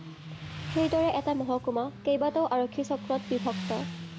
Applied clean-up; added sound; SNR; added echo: none; Motorcycle; 10 dB; none.